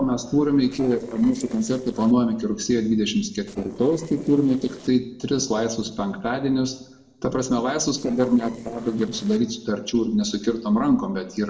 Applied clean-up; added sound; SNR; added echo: neural separator model SepFormer DNS4.